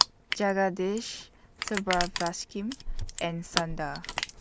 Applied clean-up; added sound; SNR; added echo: none; Crushing; 2 dB; none.